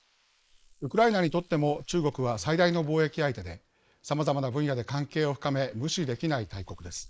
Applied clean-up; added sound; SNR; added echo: neural mask model Resemble Enhance denoiser.